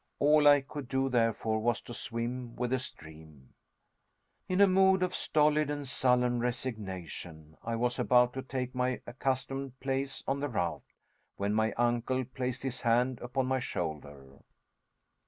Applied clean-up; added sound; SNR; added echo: none; none; none; none.